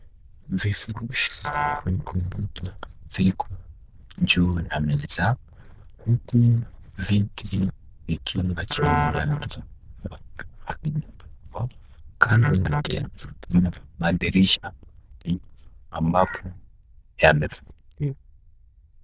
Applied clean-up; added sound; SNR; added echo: neural diffusion model UNIVERSE++.